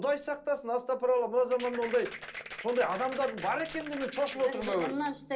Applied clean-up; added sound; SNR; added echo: none; Applause; 13 dB; reverberation time 0.2 s.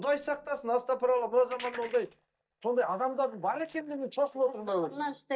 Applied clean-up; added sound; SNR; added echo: neural mask model DeepFilterNet 3.